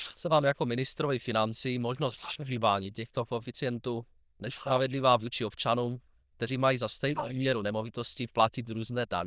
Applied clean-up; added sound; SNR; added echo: neural diffusion model UNIVERSE++.